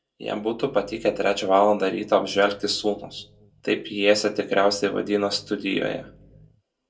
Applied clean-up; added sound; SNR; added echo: none; none; none; reverberation time 0.2 s.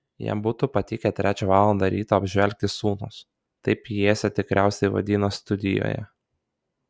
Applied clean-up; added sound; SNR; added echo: none; none; none; none.